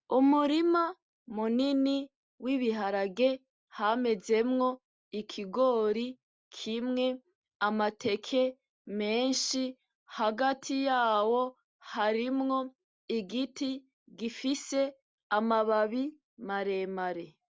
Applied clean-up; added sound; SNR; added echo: none; none; none; none.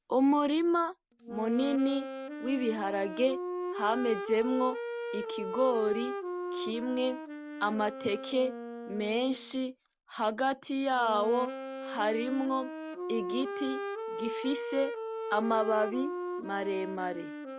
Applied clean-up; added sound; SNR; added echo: none; Wind instrument, woodwind instrument; 7 dB; none.